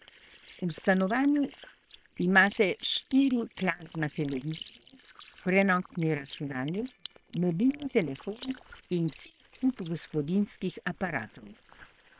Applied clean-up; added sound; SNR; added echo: neural separator model SepFormer WHAM!.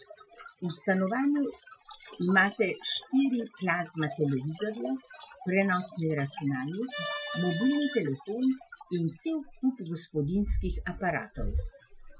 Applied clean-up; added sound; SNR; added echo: classical method Wiener filter.